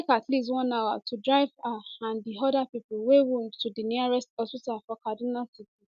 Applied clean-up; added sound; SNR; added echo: none; none; none; none.